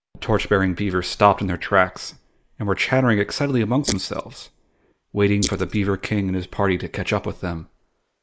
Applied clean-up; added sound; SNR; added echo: neural mask model Resemble Enhance denoiser.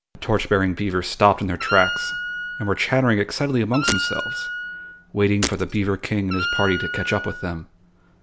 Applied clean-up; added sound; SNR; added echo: none; Wind instrument, woodwind instrument + Shatter; 6 dB; none.